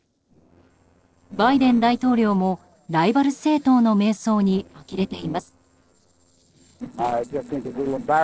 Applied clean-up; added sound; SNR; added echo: neural separator model SepFormer DNS4.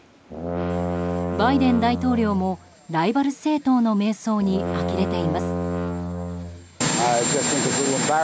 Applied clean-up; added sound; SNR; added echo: none; Brass instrument; 5 dB; none.